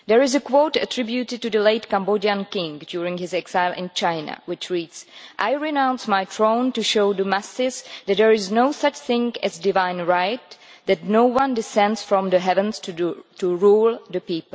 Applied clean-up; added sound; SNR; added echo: none; none; none; none.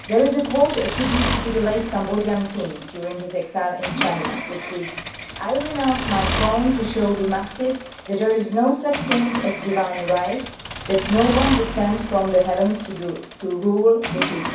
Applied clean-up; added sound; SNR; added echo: none; Accelerating, revving, vroom / Mechanisms; 7 dB; reverberation time 0.6 s.